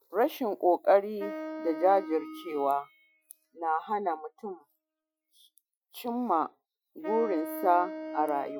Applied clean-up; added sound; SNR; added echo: classical method Wiener filter.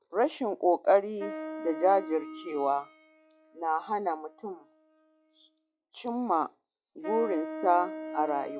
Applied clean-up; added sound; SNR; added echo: classical method log-MMSE.